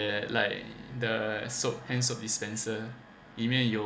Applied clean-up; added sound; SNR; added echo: none; none; none; none.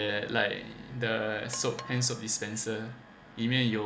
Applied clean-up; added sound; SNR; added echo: none; Percussion; 18 dB; none.